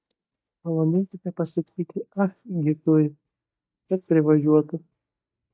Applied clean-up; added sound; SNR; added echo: neural mask model DeepFilterNet 3.